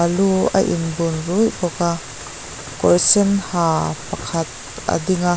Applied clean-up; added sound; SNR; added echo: none; none; none; none.